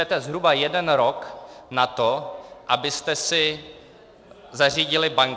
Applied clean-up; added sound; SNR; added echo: none; none; none; none.